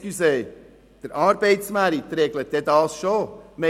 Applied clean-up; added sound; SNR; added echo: none; none; none; none.